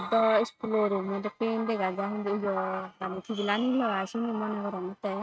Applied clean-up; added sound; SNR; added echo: neural mask model RNNoise.